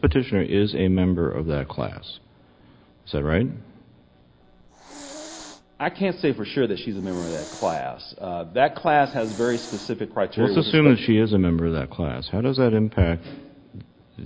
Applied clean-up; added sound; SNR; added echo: none; Hiss; 18 dB; none.